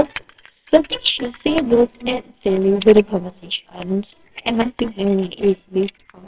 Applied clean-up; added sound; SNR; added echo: neural separator model SepFormer WHAMR!.